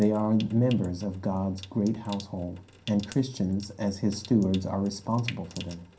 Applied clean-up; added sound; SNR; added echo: none; Trickle, dribble / Sink (filling or washing) / Water tap, faucet; 20 dB; reverberation time 0.3 s.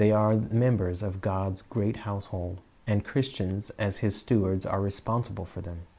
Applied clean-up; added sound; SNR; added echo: none; none; none; none.